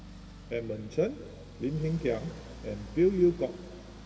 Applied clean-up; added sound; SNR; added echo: none; Accelerating, revving, vroom; 14 dB; reverberation time 1.6 s.